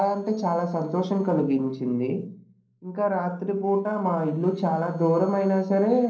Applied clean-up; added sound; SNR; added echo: neural separator model SepFormer DNS4.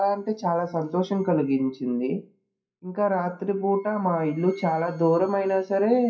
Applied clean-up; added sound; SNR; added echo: classical method WPE with log-MMSE.